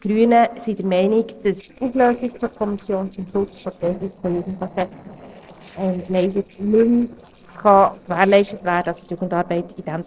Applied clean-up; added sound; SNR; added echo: neural separator model SepFormer DNS4.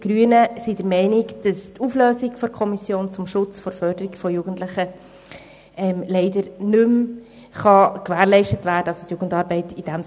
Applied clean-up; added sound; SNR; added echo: none; none; none; none.